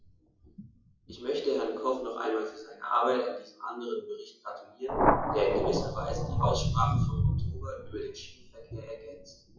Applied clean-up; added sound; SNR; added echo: classical method WPE with log-MMSE.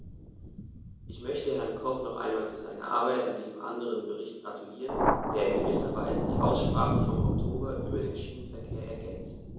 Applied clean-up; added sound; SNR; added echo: none; Thunder; -1 dB; reverberation time 1.0 s.